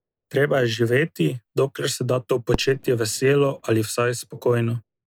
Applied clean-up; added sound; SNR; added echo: neural mask model Resemble Enhance denoiser.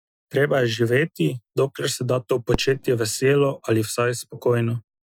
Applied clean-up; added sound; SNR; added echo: classical method Wiener filter.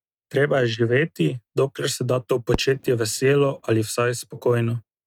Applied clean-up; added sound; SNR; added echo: neural mask model RNNoise.